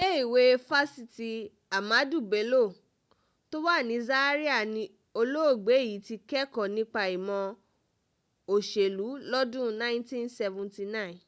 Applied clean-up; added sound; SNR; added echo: none; none; none; none.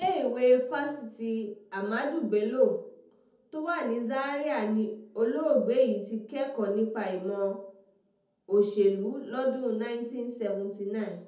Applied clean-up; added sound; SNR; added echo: none; none; none; reverberation time 0.6 s.